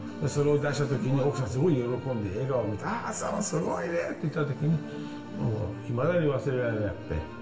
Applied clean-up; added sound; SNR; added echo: none; Whoosh, swoosh, swish; 15 dB; reverberation time 1.7 s.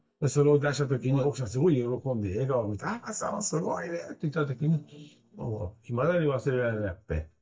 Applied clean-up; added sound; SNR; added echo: neural mask model DeepFilterNet 3.